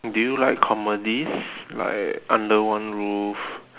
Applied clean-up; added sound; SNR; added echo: none; none; none; none.